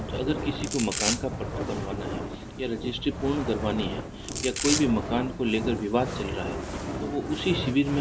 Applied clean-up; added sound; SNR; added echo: none; Domestic sounds, home sounds + Fire; 3 dB; none.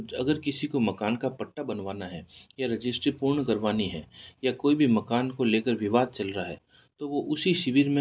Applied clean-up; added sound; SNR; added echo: none; none; none; none.